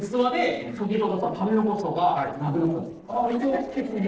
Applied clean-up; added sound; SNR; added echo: neural separator model SepFormer DNS4.